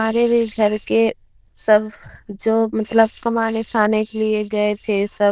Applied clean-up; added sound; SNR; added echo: neural diffusion model UNIVERSE++.